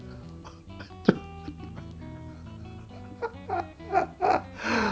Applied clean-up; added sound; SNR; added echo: none; Guitar; 12 dB; none.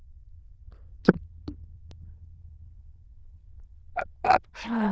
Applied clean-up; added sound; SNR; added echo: neural diffusion model UNIVERSE++.